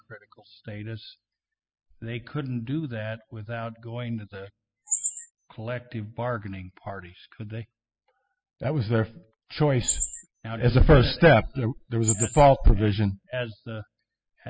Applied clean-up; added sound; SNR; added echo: classical method spectral subtraction.